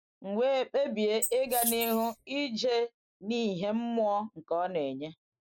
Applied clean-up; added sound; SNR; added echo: neural mask model Resemble Enhance denoiser.